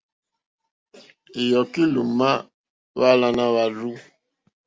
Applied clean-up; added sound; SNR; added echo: none; none; none; none.